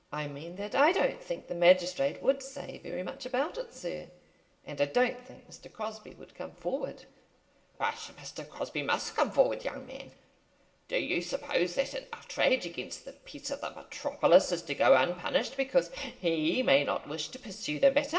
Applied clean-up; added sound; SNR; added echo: none; none; none; reverberation time 0.9 s.